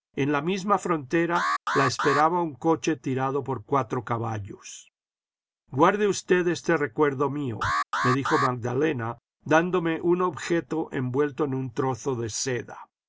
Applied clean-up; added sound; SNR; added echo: none; Alarm; 3 dB; none.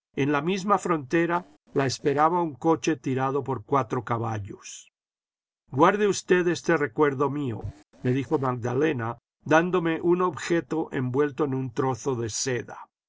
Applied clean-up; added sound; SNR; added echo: neural separator model SepFormer DNS4.